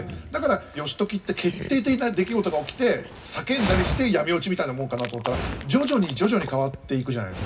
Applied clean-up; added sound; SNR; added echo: none; Dog; 10 dB; reverberation time 0.4 s.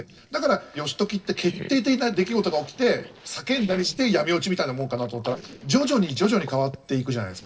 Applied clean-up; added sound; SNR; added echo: neural separator model SepFormer DNS4.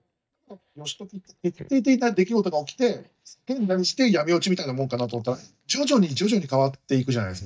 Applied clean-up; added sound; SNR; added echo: neural mask model DeepFilterNet 3.